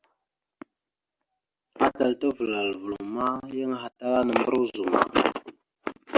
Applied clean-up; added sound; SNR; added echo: none; none; none; none.